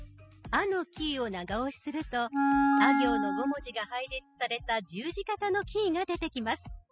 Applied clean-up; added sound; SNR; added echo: classical method spectral subtraction.